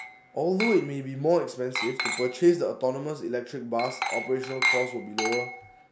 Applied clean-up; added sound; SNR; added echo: none; Glass; 6 dB; none.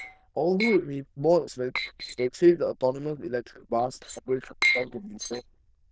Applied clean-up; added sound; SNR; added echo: neural diffusion model UNIVERSE++.